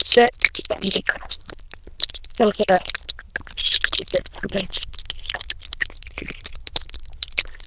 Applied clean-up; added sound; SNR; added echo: neural diffusion model UNIVERSE++.